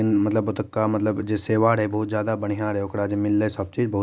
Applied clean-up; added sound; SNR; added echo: none; none; none; none.